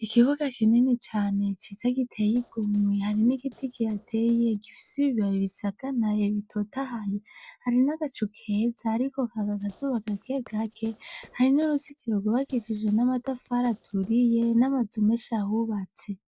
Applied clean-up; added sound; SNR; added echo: neural separator model SepFormer DNS4.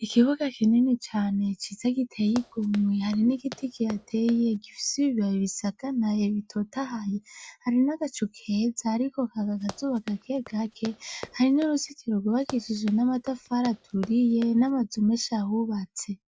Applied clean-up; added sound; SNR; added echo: none; Run; 19 dB; none.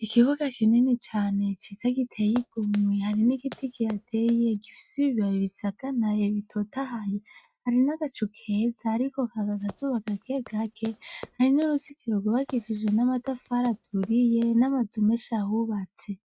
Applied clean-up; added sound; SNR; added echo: neural mask model RNNoise.